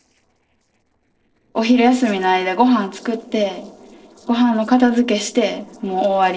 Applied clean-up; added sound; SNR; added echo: neural separator model SepFormer DNS4.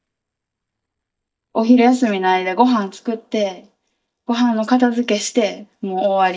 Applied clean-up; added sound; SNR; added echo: neural mask model DeepFilterNet 3.